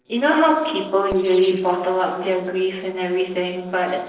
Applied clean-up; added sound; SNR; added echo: neural separator model SepFormer DNS4.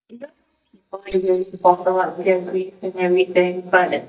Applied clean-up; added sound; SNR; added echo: neural mask model DeepFilterNet 3.